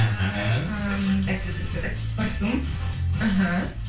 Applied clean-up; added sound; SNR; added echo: none; none; none; reverberation time 0.3 s.